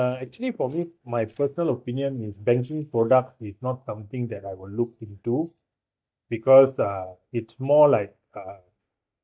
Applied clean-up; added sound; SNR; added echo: neural mask model DeepFilterNet 3.